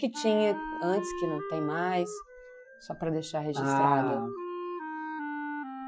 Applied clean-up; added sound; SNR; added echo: classical method Wiener filter.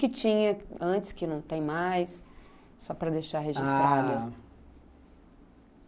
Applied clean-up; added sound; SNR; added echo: none; none; none; none.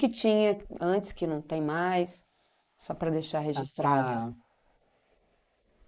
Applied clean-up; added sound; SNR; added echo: neural mask model Resemble Enhance denoiser.